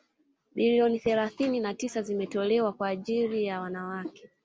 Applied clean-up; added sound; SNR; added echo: none; none; none; none.